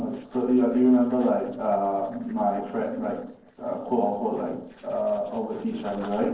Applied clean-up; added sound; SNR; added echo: neural separator model SepFormer DNS4.